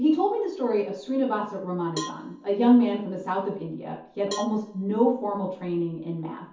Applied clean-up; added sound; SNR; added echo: none; Cowbell; 17 dB; reverberation time 0.6 s.